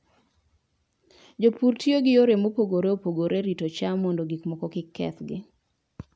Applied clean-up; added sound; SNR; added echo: none; none; none; none.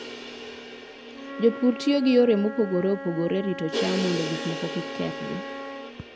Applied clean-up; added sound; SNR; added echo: none; Crash cymbal + Wind instrument, woodwind instrument; 8 dB; none.